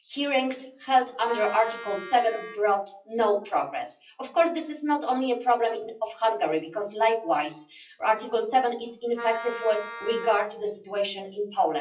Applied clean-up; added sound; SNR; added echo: classical method WPE with log-MMSE.